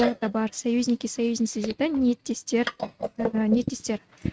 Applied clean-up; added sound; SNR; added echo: neural mask model RNNoise.